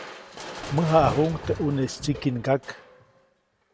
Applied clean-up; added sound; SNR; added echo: none; Crushing; 11 dB; none.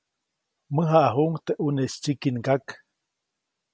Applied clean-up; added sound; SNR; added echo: none; none; none; none.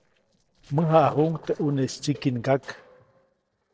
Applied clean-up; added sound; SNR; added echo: neural separator model SepFormer DNS4.